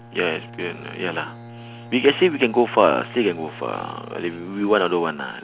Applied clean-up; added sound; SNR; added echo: none; Bowed string instrument; 18 dB; none.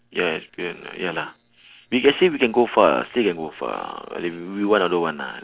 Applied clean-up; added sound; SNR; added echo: neural separator model SepFormer DNS4.